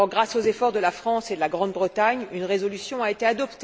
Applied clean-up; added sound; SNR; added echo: none; none; none; none.